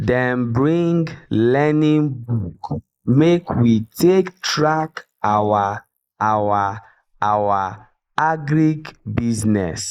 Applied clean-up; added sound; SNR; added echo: neural mask model Resemble Enhance denoiser.